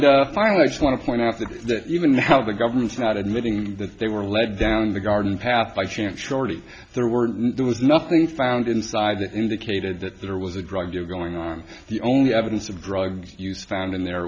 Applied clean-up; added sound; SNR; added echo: none; none; none; none.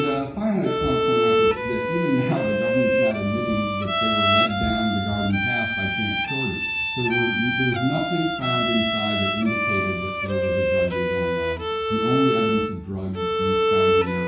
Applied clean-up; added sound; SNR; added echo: none; Bowed string instrument; -2 dB; reverberation time 0.6 s.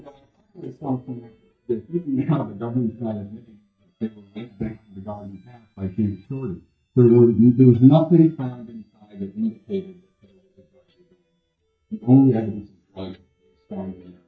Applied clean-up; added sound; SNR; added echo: neural mask model DeepFilterNet 3.